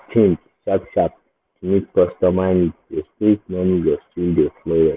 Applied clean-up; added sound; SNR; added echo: none; none; none; none.